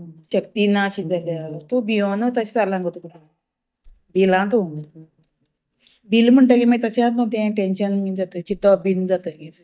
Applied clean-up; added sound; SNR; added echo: neural mask model DeepFilterNet 3.